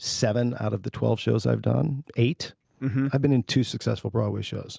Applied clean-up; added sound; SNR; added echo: none; none; none; none.